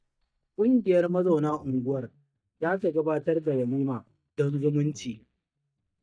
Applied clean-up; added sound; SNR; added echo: neural mask model DeepFilterNet 3.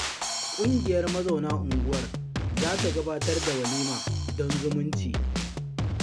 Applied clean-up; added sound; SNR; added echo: none; Drum kit; -1 dB; none.